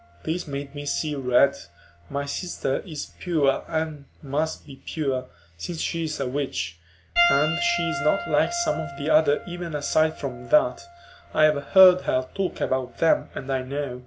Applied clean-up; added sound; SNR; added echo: none; Piano; 11 dB; none.